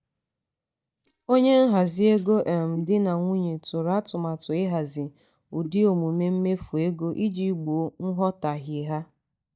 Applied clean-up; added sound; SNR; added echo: neural mask model DeepFilterNet 3.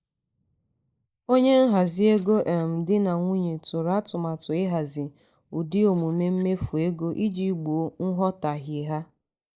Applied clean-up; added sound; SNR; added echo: neural mask model Resemble Enhance denoiser.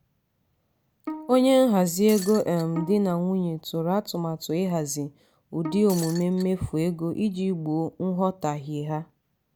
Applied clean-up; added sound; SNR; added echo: none; Bowed string instrument + Shatter; 15 dB; none.